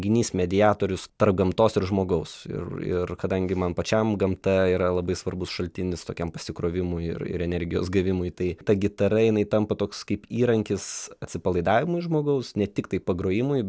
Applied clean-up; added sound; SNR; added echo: none; none; none; none.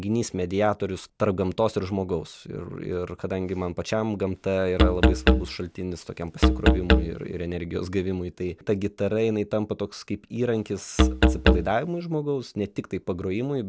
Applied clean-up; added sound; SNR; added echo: none; Musical instrument; -5 dB; none.